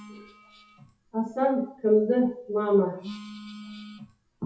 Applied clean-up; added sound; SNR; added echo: classical method WPE with log-MMSE.